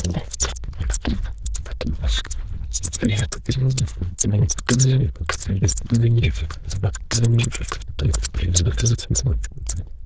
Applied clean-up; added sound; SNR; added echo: neural diffusion model UNIVERSE++.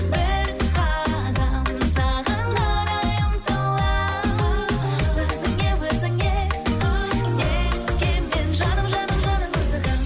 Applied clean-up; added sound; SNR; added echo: none; none; none; none.